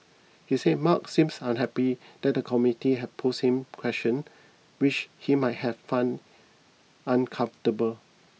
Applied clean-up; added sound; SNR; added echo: none; none; none; none.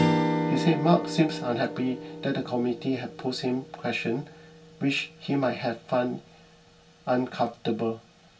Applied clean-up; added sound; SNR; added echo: none; Strum; 5 dB; reverberation time 0.2 s.